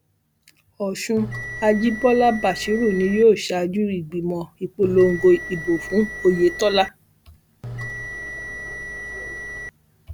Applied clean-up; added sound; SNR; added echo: none; Bell; 10 dB; none.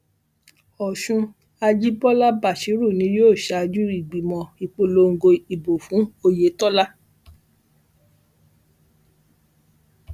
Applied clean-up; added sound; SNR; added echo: none; none; none; none.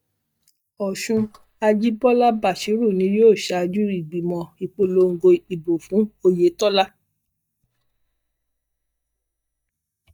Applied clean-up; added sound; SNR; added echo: neural mask model DeepFilterNet 3.